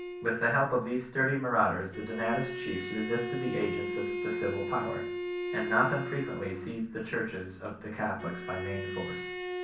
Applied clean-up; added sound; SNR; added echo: none; Bowed string instrument; 5 dB; reverberation time 0.6 s.